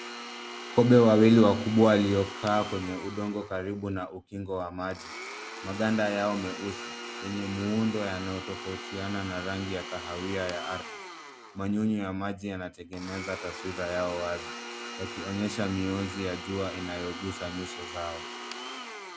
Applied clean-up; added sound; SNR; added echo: none; Domestic sounds, home sounds; 11 dB; none.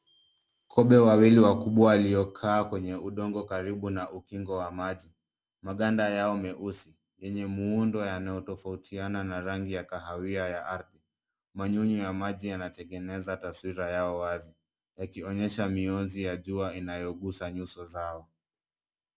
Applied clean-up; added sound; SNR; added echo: none; none; none; none.